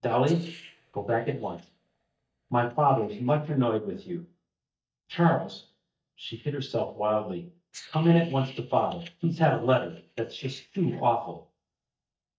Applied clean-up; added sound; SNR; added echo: neural mask model DeepFilterNet 3.